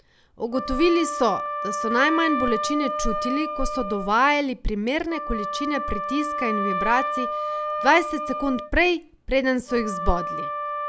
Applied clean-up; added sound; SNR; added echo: none; Wind instrument, woodwind instrument; 5 dB; none.